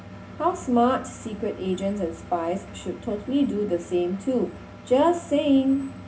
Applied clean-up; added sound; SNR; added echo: none; Engine; 19 dB; reverberation time 0.4 s.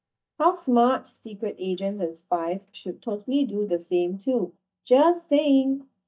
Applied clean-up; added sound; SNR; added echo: neural mask model DeepFilterNet 3.